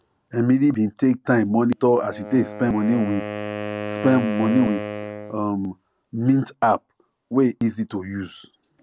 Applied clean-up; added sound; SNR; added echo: none; Wind instrument, woodwind instrument; 12 dB; none.